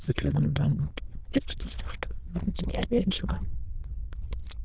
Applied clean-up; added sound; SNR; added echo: neural diffusion model UNIVERSE++.